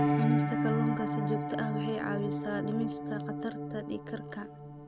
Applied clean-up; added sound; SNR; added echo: none; Piano; -3 dB; none.